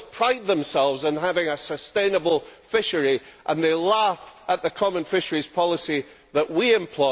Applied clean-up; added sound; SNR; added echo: none; none; none; none.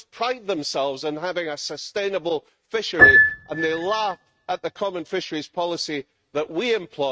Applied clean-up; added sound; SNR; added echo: neural mask model RNNoise.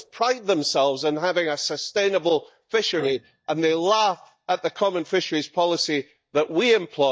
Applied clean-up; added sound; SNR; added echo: neural mask model DeepFilterNet 3.